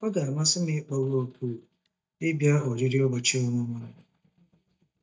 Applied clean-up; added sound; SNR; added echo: neural mask model DeepFilterNet 3.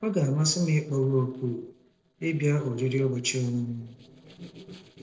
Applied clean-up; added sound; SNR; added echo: neural separator model SepFormer DNS4.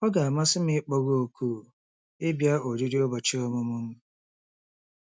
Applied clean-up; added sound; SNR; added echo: none; none; none; none.